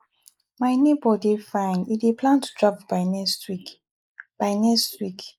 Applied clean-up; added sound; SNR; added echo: neural mask model Resemble Enhance denoiser.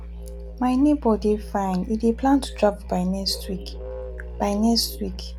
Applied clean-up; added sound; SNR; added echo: none; Musical instrument; 11 dB; none.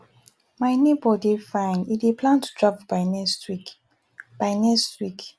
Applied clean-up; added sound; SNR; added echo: none; none; none; none.